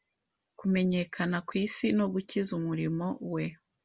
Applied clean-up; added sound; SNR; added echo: none; none; none; none.